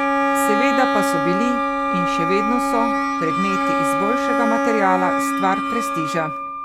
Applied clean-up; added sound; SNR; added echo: none; Wind instrument, woodwind instrument + Bowed string instrument; -4 dB; none.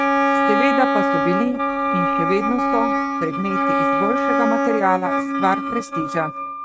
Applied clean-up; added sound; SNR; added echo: neural mask model RNNoise.